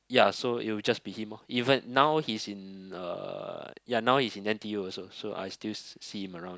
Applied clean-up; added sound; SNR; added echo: none; none; none; none.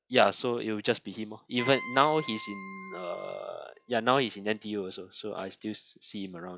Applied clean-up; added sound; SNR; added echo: classical method log-MMSE.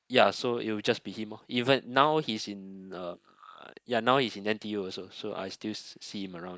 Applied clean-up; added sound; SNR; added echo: neural mask model Resemble Enhance denoiser.